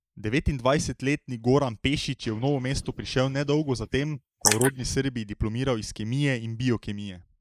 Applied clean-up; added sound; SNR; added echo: neural mask model Resemble Enhance denoiser.